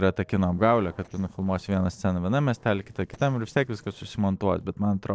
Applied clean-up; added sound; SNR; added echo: neural separator model SepFormer DNS4.